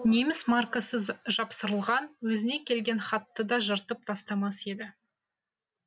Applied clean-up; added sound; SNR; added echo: none; none; none; none.